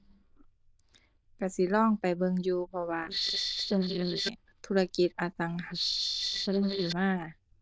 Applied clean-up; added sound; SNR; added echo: neural diffusion model UNIVERSE++.